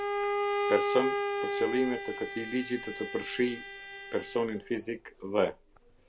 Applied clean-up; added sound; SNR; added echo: none; Bowed string instrument; 2 dB; none.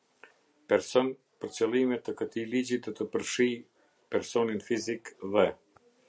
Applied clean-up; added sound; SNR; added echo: none; none; none; none.